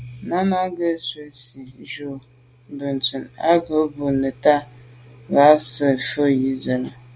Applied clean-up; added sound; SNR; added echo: none; none; none; none.